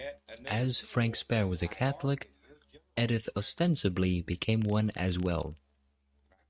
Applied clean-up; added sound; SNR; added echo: neural mask model RNNoise.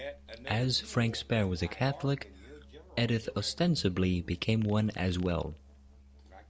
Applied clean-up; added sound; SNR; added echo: none; Fart + Musical instrument; 18 dB; none.